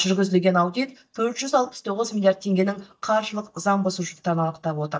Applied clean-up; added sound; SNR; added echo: neural mask model DeepFilterNet 3.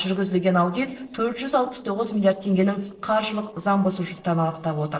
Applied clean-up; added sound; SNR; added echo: neural separator model SepFormer DNS4.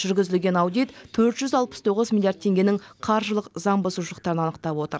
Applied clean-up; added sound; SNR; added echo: none; none; none; none.